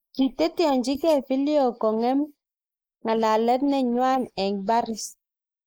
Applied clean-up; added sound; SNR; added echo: neural mask model Resemble Enhance denoiser.